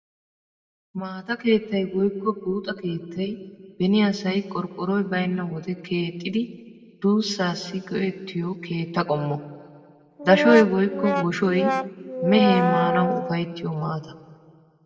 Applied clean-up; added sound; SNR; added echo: none; Brass instrument; 1 dB; reverberation time 1.1 s.